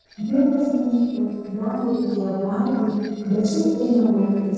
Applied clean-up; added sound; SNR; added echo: neural separator model SepFormer DNS4.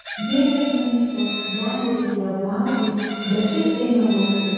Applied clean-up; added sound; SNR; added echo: none; Chicken, rooster; 10 dB; reverberation time 2.0 s.